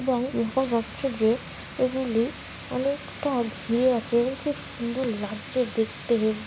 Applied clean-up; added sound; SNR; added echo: none; none; none; none.